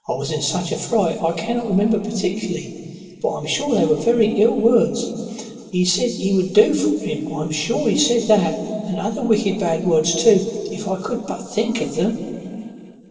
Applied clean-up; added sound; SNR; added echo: none; none; none; reverberation time 2.7 s.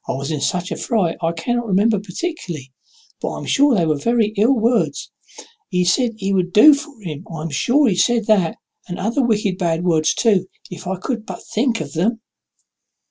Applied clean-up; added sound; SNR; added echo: none; none; none; none.